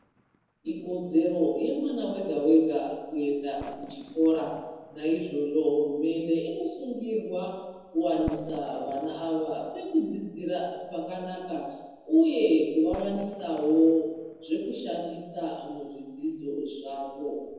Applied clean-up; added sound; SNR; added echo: neural separator model SepFormer DNS4.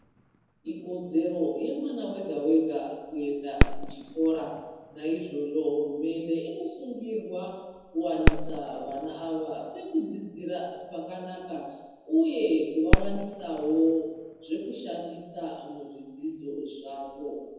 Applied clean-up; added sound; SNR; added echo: none; Fireworks; 1 dB; reverberation time 1.1 s.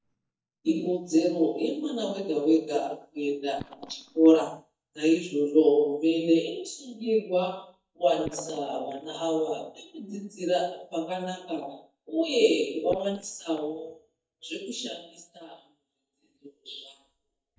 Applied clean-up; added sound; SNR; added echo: neural mask model DeepFilterNet 3.